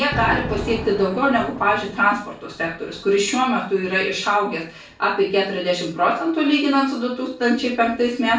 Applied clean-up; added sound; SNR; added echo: none; Thunder; 15 dB; reverberation time 0.3 s.